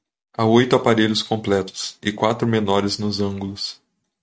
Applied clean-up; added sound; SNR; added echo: none; none; none; none.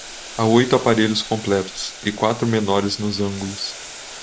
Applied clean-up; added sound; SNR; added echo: none; Boiling; 15 dB; none.